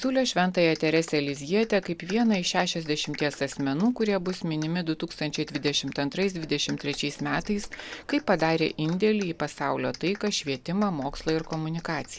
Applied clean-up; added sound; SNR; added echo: none; Subway, metro, underground + Clapping; 19 dB; none.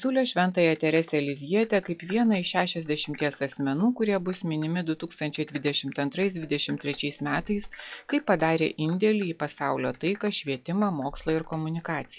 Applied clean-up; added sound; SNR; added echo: classical method log-MMSE.